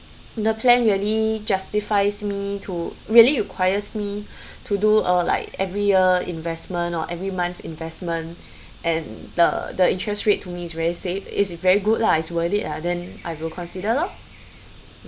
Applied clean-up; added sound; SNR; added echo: none; none; none; none.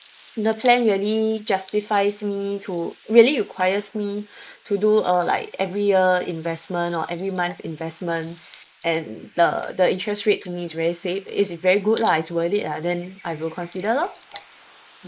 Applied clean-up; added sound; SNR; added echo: neural mask model Resemble Enhance denoiser.